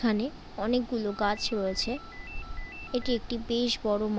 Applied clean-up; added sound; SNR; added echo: none; Ringtone; 17 dB; none.